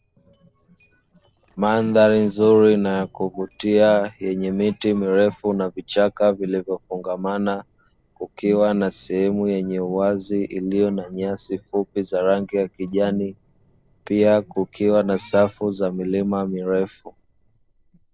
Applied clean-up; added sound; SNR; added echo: neural separator model SepFormer DNS4.